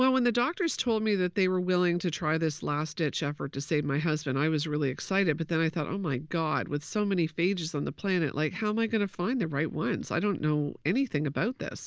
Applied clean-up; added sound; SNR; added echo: none; none; none; none.